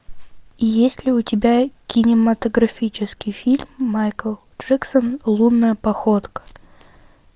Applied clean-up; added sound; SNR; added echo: none; none; none; none.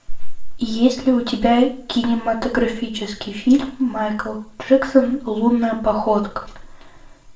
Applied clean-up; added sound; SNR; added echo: none; none; none; reverberation time 0.4 s.